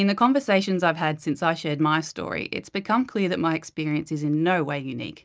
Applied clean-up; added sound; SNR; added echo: none; none; none; none.